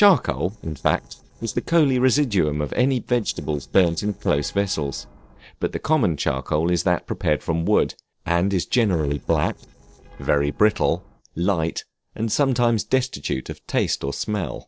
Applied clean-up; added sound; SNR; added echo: neural separator model SepFormer DNS4.